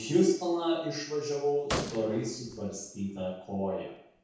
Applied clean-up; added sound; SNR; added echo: none; Gunshot, gunfire; 10 dB; reverberation time 0.6 s.